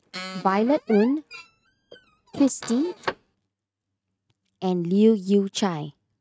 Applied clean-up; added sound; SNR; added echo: neural mask model RNNoise.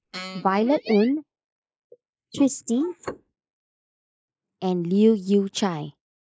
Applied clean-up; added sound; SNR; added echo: neural mask model Resemble Enhance denoiser.